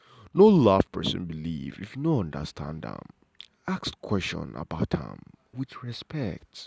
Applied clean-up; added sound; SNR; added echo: none; none; none; none.